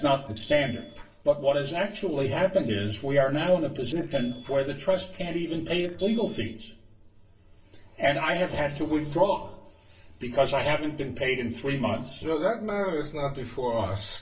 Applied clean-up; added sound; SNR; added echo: neural separator model SepFormer DNS4.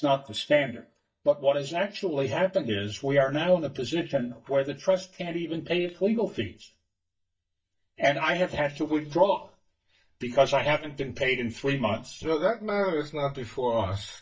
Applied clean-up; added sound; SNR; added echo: neural mask model DeepFilterNet 3.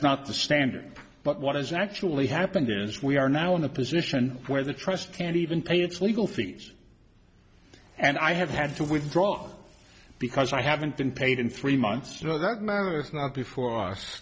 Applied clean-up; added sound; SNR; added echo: none; none; none; none.